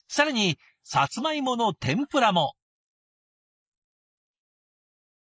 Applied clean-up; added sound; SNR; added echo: neural mask model Resemble Enhance denoiser.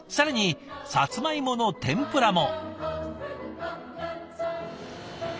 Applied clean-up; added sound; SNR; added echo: none; none; none; none.